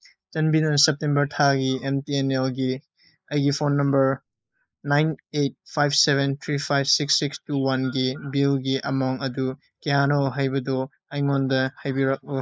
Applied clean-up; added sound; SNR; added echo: neural mask model Resemble Enhance denoiser.